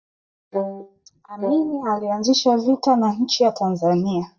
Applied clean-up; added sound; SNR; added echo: neural mask model DeepFilterNet 3.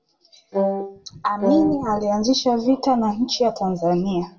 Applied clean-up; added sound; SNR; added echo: none; Wind instrument, woodwind instrument; 3 dB; reverberation time 0.1 s.